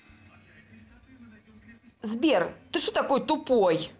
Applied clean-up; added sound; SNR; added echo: none; none; none; none.